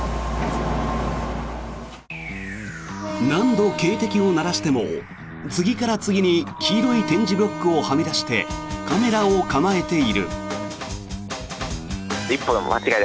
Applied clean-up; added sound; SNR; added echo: none; none; none; none.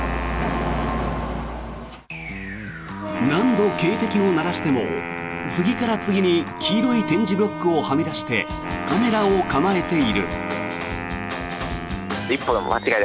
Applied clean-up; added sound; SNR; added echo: none; Wind instrument, woodwind instrument; 10 dB; none.